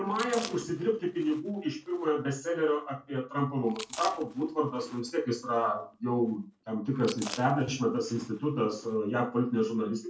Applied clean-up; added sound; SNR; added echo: none; Chewing, mastication; 17 dB; reverberation time 0.3 s.